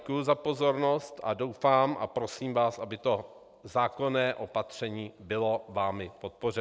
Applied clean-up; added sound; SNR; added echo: none; none; none; none.